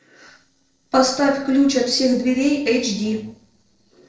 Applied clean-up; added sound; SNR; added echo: neural separator model SepFormer DNS4.